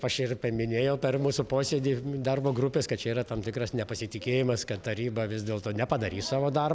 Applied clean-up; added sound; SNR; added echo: none; none; none; none.